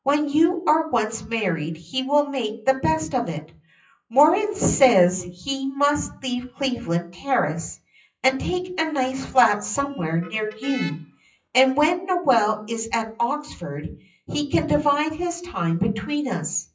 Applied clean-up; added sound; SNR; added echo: classical method WPE with log-MMSE.